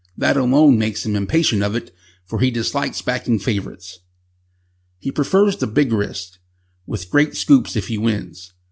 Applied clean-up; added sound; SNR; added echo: none; none; none; none.